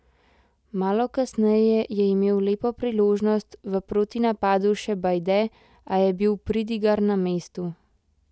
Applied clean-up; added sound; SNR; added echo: none; none; none; none.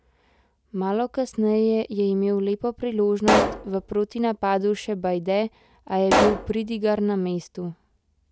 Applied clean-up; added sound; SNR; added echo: none; Explosion; 1 dB; none.